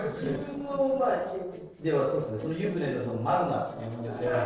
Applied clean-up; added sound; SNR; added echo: neural separator model SepFormer DNS4.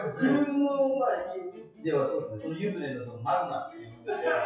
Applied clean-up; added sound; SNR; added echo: classical method WPE with log-MMSE.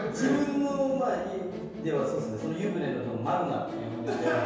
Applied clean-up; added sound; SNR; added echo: none; Musical instrument; 10 dB; reverberation time 1.2 s.